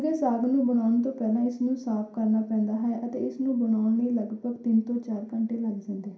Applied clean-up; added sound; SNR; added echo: none; none; none; reverberation time 0.5 s.